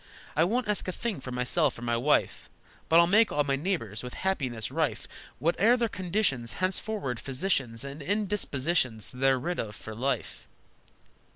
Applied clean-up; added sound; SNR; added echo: none; none; none; none.